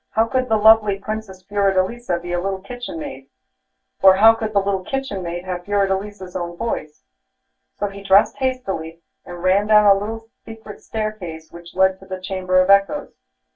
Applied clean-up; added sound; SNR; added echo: none; none; none; reverberation time 0.2 s.